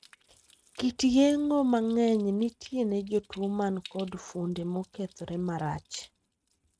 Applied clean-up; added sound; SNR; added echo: neural mask model RNNoise.